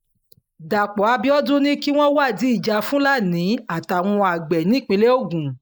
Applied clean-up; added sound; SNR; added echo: neural mask model Resemble Enhance denoiser.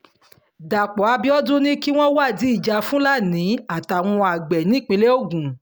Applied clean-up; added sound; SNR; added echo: none; none; none; none.